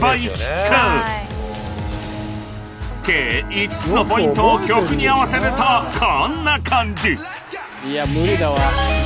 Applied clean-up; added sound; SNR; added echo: none; Bowed string instrument; 14 dB; none.